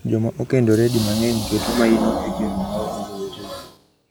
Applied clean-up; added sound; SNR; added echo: classical method log-MMSE.